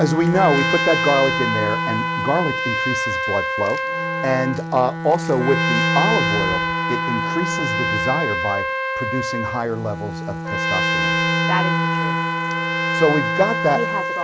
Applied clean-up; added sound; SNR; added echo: none; Bowed string instrument + Trumpet; -1 dB; none.